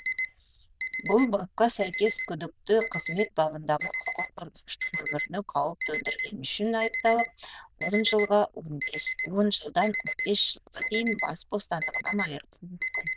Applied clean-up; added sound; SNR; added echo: neural diffusion model UNIVERSE++.